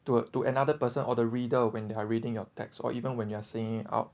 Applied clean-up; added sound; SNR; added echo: none; none; none; none.